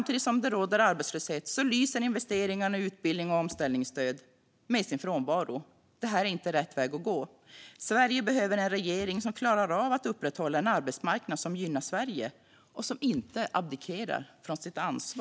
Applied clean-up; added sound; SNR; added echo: none; none; none; none.